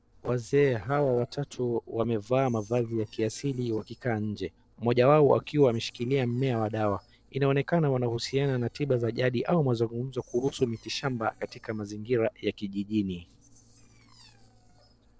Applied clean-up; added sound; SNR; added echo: neural separator model SepFormer DNS4.